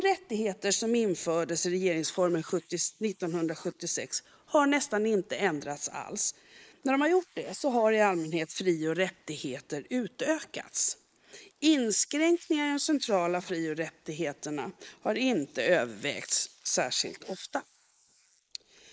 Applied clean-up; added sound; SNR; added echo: neural mask model Resemble Enhance denoiser.